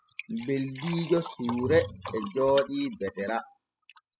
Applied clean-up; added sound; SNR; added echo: classical method spectral subtraction.